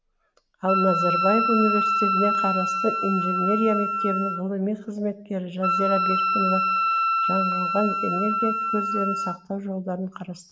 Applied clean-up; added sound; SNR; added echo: none; Wind instrument, woodwind instrument; -1 dB; none.